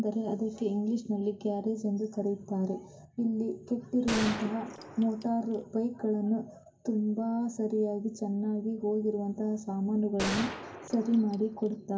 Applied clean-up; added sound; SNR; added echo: none; Gunshot, gunfire; 8 dB; reverberation time 0.3 s.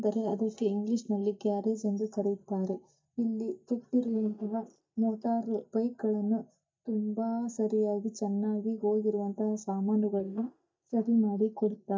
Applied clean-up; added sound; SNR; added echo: neural mask model DeepFilterNet 3.